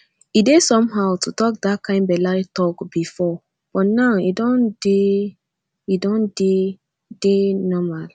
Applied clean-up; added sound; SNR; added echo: none; none; none; none.